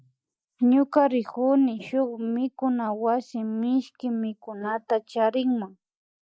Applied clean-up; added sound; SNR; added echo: neural mask model Resemble Enhance denoiser.